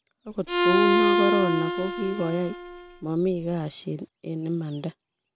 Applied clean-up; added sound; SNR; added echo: none; Bowed string instrument; -3 dB; none.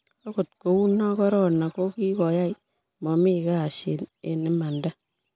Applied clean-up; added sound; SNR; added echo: none; none; none; none.